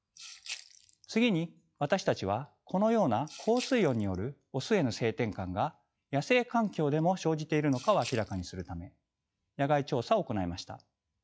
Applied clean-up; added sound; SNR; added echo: classical method log-MMSE.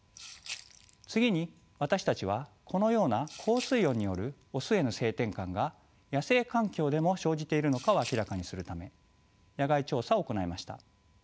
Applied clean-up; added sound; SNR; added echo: none; Rattle (instrument); 19 dB; none.